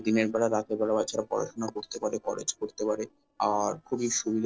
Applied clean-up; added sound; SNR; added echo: neural separator model SepFormer DNS4.